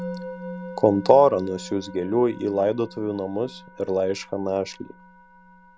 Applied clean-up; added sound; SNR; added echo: none; Musical instrument; 16 dB; none.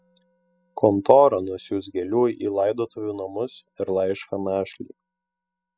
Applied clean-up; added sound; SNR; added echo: classical method spectral subtraction.